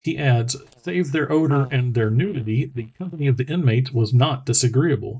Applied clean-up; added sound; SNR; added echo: neural mask model DeepFilterNet 3.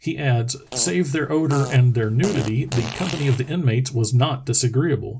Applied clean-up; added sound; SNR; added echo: none; Fart; 14 dB; none.